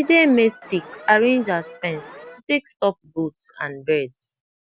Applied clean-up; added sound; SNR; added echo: none; Alarm; 19 dB; none.